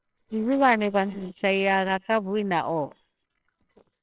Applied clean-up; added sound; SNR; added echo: neural separator model SepFormer WHAMR!.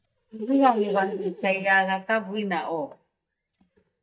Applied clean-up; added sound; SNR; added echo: neural mask model DeepFilterNet 3.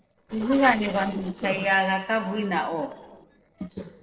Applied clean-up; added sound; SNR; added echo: neural separator model SepFormer DNS4.